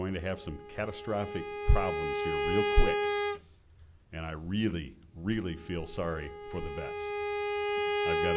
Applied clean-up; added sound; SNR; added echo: none; Bowed string instrument; 2 dB; none.